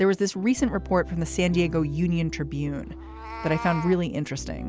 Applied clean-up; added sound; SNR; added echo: none; Meow; 17 dB; none.